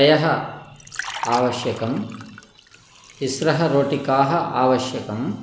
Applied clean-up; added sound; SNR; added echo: none; Liquid; 16 dB; none.